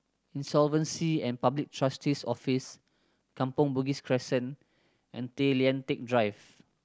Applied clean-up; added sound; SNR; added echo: none; none; none; none.